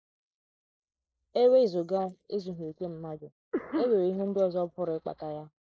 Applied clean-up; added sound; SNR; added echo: neural mask model Resemble Enhance denoiser.